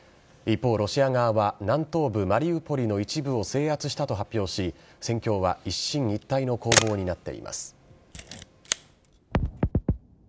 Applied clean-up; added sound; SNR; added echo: none; Camera; 4 dB; none.